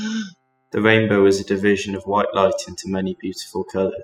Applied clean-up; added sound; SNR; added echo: classical method spectral subtraction.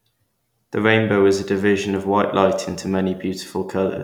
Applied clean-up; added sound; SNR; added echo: none; none; none; none.